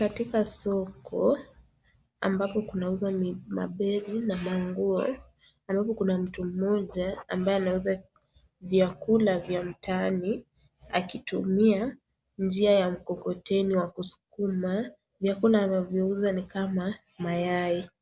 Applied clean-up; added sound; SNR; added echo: none; none; none; none.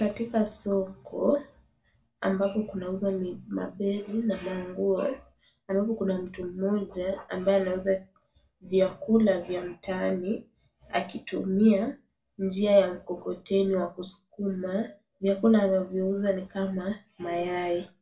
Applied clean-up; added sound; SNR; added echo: none; none; none; reverberation time 0.2 s.